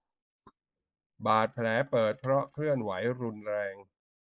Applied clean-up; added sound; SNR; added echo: neural mask model Resemble Enhance denoiser.